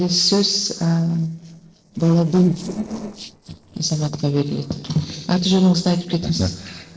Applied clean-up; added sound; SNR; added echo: neural separator model SepFormer DNS4.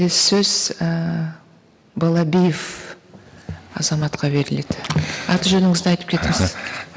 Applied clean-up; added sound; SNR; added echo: none; none; none; none.